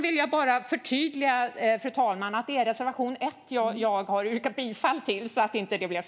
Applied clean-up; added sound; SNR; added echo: none; none; none; none.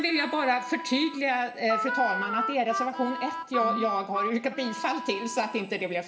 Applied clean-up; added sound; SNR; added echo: none; Harmonica; 5 dB; reverberation time 1.1 s.